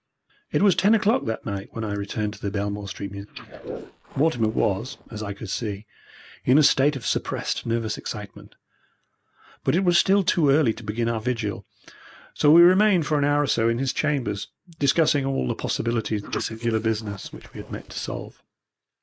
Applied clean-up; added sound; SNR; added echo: neural mask model Resemble Enhance denoiser.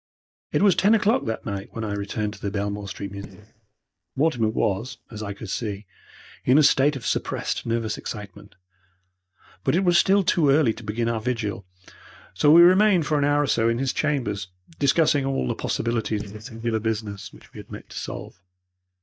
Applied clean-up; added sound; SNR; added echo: neural mask model DeepFilterNet 3.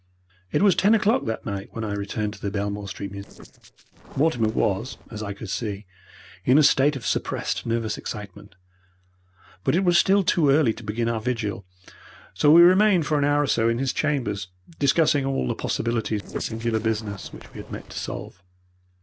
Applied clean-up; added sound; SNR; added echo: neural separator model SepFormer DNS4.